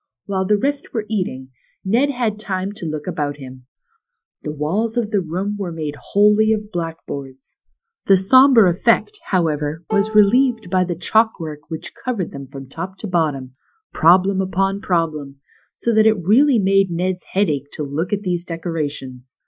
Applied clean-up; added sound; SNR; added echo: classical method Wiener filter.